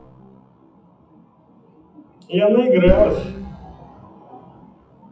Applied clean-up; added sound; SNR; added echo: classical method WPE with log-MMSE.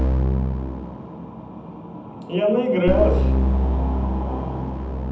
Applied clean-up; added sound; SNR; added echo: none; Keyboard (musical); -3 dB; reverberation time 0.8 s.